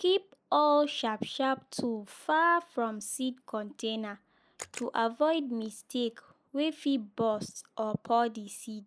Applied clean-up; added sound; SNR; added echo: neural mask model Resemble Enhance denoiser.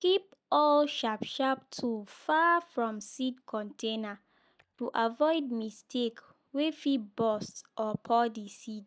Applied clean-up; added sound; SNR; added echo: neural mask model DeepFilterNet 3.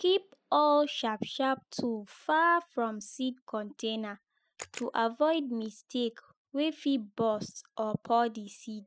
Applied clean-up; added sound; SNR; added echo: classical method spectral subtraction.